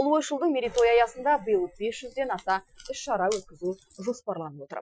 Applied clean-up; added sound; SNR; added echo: classical method Wiener filter.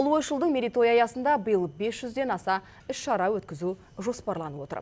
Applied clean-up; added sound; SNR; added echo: none; none; none; none.